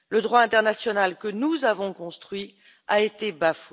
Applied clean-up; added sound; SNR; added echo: none; none; none; none.